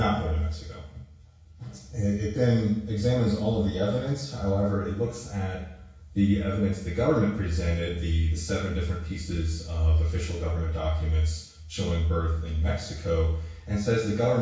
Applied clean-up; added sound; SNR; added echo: none; none; none; reverberation time 0.6 s.